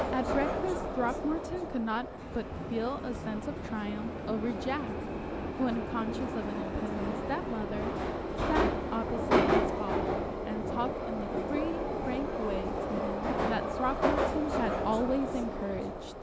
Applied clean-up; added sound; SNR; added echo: none; Subway, metro, underground; -2 dB; none.